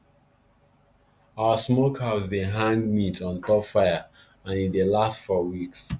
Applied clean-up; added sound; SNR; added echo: none; none; none; none.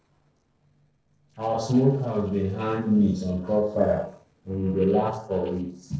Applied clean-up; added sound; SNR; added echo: neural separator model SepFormer DNS4.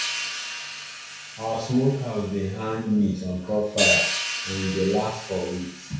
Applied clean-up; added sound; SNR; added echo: none; Hi-hat; 4 dB; reverberation time 0.6 s.